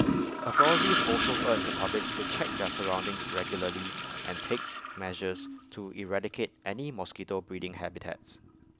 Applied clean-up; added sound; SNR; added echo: none; Toilet flush / Gurgling; -3 dB; none.